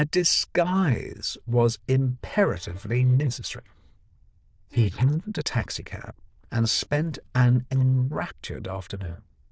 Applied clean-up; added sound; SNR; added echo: neural diffusion model UNIVERSE++.